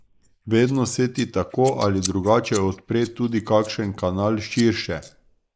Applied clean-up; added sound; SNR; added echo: neural mask model Resemble Enhance denoiser.